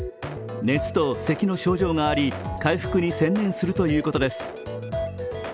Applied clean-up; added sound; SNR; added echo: none; none; none; none.